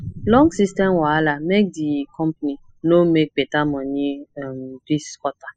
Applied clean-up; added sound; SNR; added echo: classical method spectral subtraction.